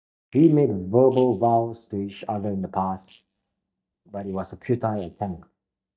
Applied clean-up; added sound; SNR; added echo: neural mask model DeepFilterNet 3.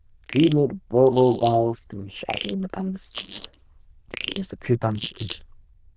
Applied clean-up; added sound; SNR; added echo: neural diffusion model UNIVERSE++.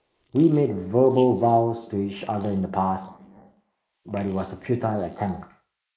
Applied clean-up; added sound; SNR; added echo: neural mask model Resemble Enhance denoiser.